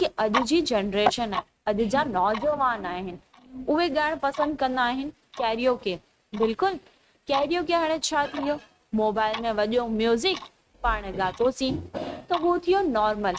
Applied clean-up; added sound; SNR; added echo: neural mask model RNNoise.